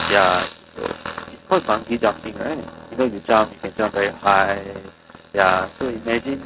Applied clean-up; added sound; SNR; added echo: neural mask model RNNoise.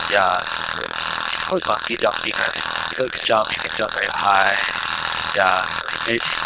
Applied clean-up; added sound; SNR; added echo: neural diffusion model UNIVERSE++.